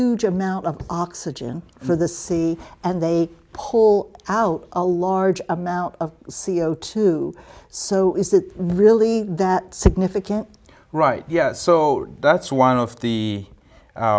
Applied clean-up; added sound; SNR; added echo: none; none; none; none.